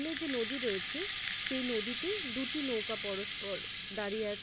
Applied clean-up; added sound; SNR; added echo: none; Rattle (instrument); -2 dB; none.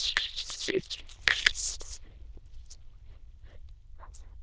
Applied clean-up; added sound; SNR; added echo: neural diffusion model UNIVERSE++.